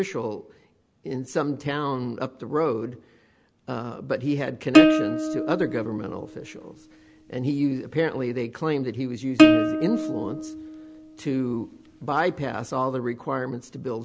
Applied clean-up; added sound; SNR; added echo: none; Plucked string instrument; -4 dB; none.